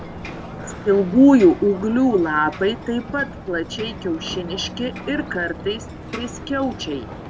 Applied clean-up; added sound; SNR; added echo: none; Ocean; 13 dB; none.